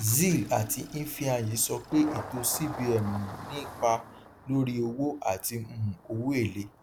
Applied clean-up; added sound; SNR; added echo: none; Engine starting; 14 dB; none.